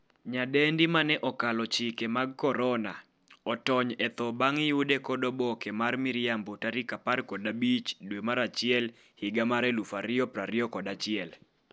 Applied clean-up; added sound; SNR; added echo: none; none; none; none.